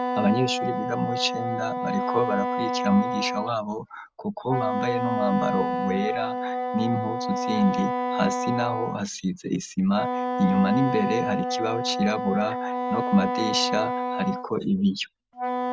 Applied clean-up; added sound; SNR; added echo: none; Wind instrument, woodwind instrument; 2 dB; none.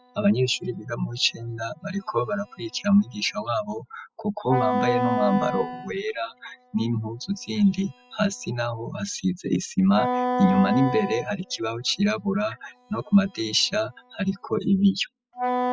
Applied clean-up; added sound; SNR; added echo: classical method spectral subtraction.